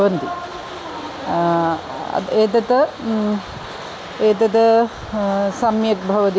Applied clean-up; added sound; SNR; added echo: none; none; none; none.